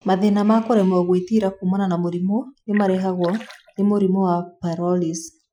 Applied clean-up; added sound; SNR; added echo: classical method Wiener filter.